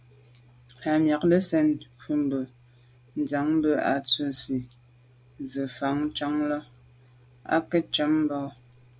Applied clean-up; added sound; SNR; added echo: none; none; none; none.